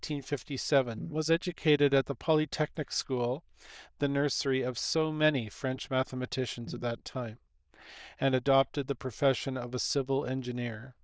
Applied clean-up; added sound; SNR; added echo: neural diffusion model UNIVERSE++.